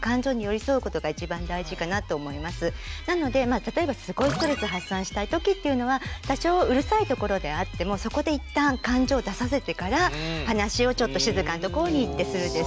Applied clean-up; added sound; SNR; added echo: none; none; none; none.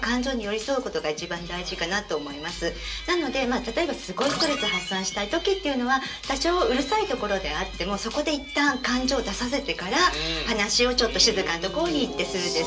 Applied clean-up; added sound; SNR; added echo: none; none; none; reverberation time 0.2 s.